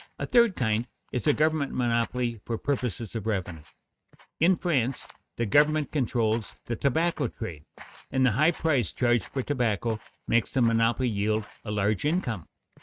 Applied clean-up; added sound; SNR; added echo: neural mask model RNNoise.